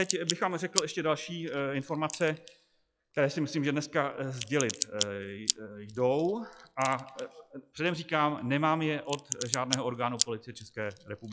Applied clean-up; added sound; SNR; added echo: classical method log-MMSE.